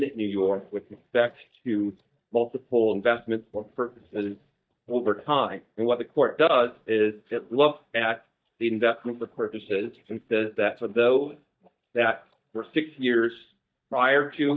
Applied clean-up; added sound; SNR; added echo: neural mask model DeepFilterNet 3.